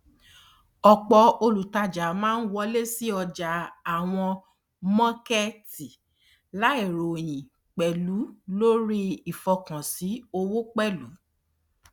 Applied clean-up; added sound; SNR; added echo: none; none; none; none.